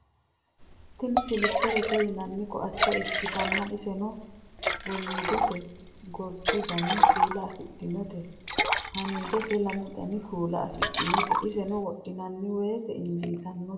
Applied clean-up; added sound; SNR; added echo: none; Liquid; -1 dB; reverberation time 0.8 s.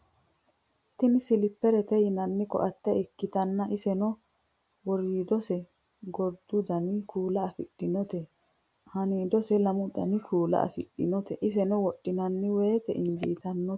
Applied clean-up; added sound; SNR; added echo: none; none; none; none.